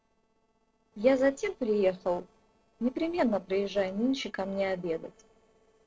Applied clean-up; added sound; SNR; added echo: neural separator model SepFormer DNS4.